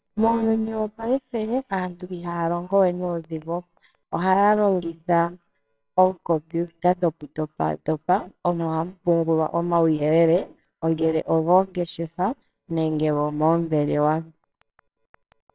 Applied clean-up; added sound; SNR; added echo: neural separator model SepFormer WHAMR!.